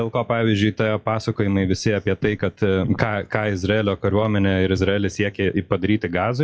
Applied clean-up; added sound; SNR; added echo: classical method WPE with log-MMSE.